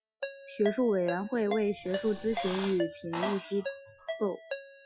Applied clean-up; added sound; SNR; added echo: classical method Wiener filter.